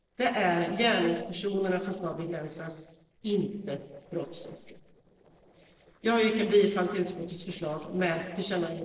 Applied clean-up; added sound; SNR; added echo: neural separator model SepFormer DNS4.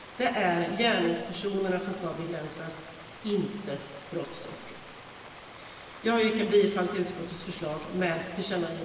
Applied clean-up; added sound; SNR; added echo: none; Rain; 15 dB; reverberation time 1.3 s.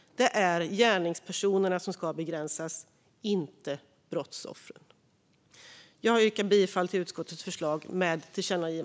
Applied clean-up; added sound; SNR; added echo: none; none; none; none.